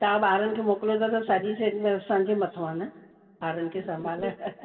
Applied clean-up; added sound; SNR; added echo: none; none; none; reverberation time 2.7 s.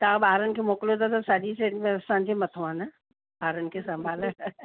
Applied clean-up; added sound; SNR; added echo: none; none; none; none.